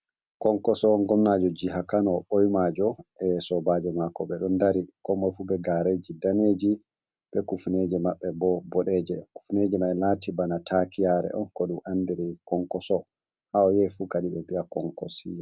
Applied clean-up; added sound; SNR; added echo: none; none; none; none.